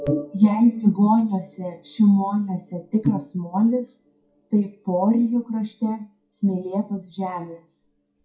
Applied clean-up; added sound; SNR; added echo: classical method WPE with log-MMSE.